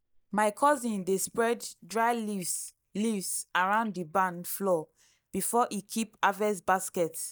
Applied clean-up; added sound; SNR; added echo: neural mask model DeepFilterNet 3.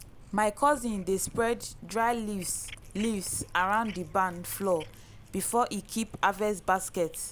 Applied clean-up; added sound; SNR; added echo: none; Cat; 18 dB; none.